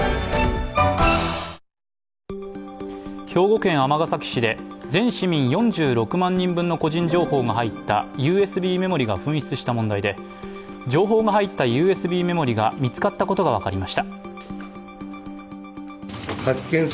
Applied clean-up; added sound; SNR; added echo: none; none; none; none.